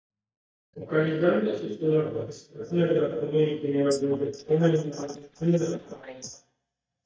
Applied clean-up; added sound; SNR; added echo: neural mask model DeepFilterNet 3.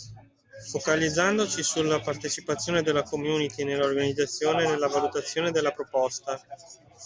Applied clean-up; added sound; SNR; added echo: none; none; none; none.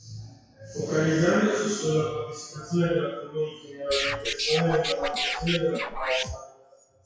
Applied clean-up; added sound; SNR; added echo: classical method WPE with log-MMSE.